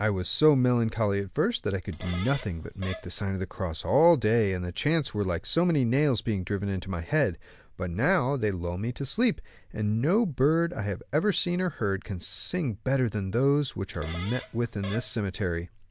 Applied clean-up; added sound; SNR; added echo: none; Fart; 16 dB; none.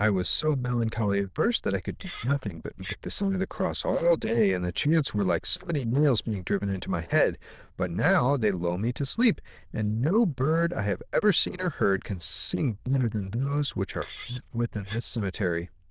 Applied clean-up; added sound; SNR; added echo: neural diffusion model UNIVERSE++.